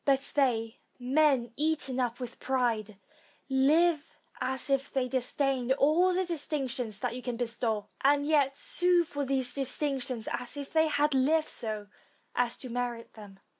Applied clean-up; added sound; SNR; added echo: none; none; none; none.